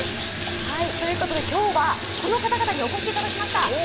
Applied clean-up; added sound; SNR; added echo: none; Bathtub (filling or washing) / Water tap, faucet; 2 dB; none.